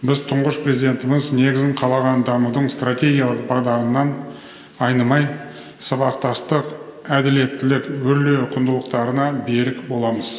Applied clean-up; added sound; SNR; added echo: none; none; none; none.